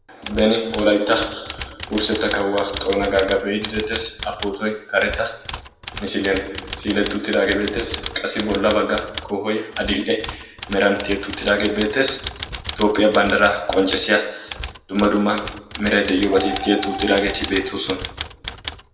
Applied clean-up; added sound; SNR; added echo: none; Typewriter; 11 dB; reverberation time 0.6 s.